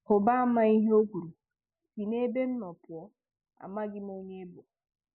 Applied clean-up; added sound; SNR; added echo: none; none; none; none.